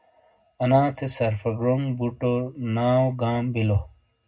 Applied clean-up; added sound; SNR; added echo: none; none; none; reverberation time 0.3 s.